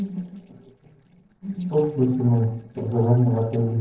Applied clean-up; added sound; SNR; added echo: neural separator model SepFormer DNS4.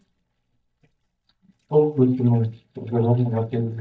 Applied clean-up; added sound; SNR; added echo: neural mask model DeepFilterNet 3.